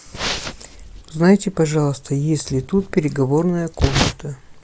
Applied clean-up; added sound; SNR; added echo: none; none; none; none.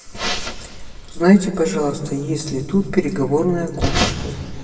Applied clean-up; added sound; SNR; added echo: none; none; none; reverberation time 1.8 s.